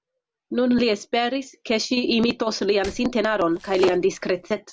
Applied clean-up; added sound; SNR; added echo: none; Domestic sounds, home sounds; 15 dB; none.